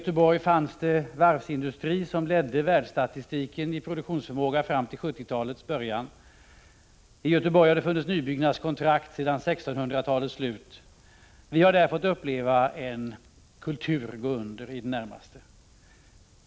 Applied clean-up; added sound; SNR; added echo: none; none; none; none.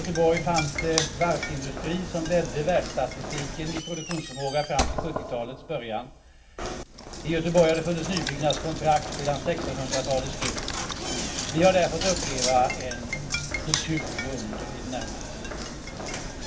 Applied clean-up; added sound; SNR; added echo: none; Knock; 4 dB; reverberation time 0.2 s.